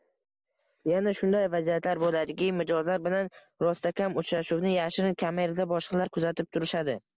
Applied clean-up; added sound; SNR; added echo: none; none; none; none.